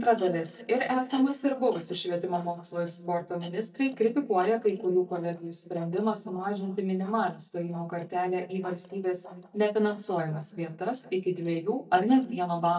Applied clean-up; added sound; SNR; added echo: neural mask model DeepFilterNet 3.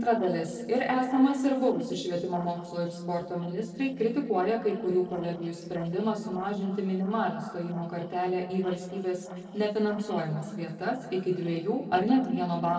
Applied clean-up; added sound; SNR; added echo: neural separator model SepFormer DNS4.